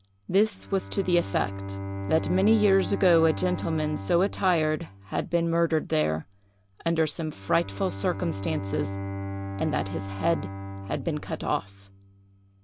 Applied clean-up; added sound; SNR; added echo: none; Bowed string instrument; 9 dB; none.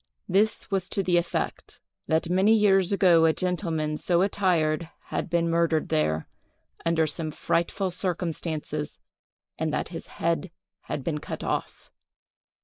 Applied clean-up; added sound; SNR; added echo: neural mask model Resemble Enhance denoiser.